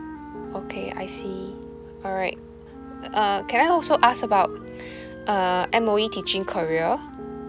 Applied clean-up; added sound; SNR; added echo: none; Wind instrument, woodwind instrument + Piano; 12 dB; none.